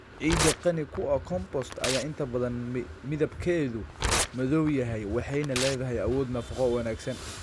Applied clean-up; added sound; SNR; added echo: none; Tearing; 6 dB; none.